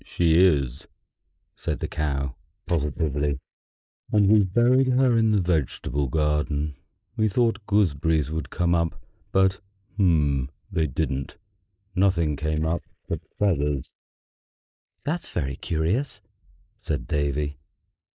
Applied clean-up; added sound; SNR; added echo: neural mask model Resemble Enhance denoiser.